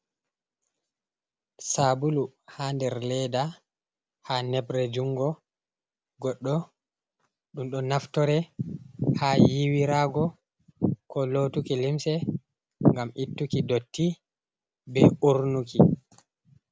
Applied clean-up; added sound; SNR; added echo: none; none; none; none.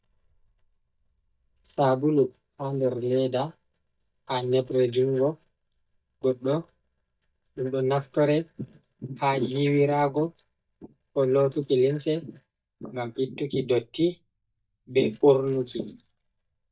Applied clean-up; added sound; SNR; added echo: neural mask model DeepFilterNet 3.